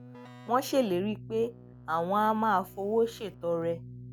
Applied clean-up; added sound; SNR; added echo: none; Keyboard (musical); 17 dB; none.